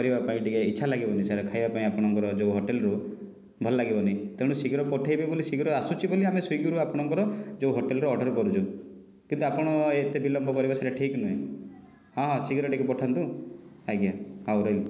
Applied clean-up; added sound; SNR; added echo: none; none; none; none.